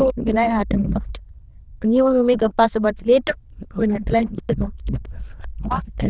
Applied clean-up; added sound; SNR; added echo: neural diffusion model UNIVERSE++.